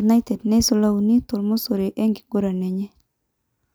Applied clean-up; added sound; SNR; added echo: none; none; none; none.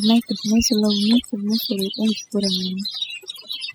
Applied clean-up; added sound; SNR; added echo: classical method spectral subtraction.